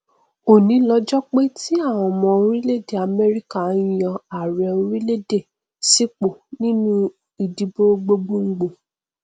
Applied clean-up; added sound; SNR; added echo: none; none; none; none.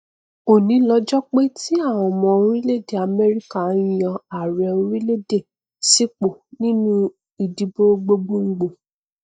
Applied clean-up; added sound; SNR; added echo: neural mask model DeepFilterNet 3.